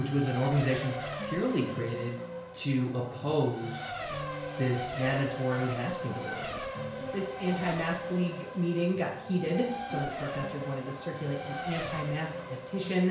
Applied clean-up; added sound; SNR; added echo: none; Race car, auto racing; 7 dB; reverberation time 0.5 s.